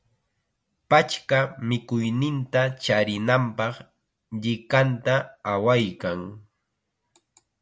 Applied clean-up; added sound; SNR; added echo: none; none; none; none.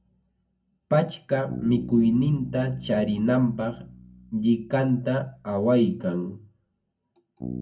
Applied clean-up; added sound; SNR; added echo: none; Bass guitar; 15 dB; reverberation time 0.3 s.